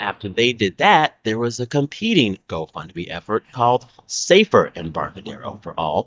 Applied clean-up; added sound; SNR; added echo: neural mask model DeepFilterNet 3.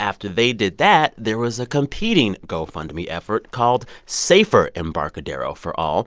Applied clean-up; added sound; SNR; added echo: none; none; none; none.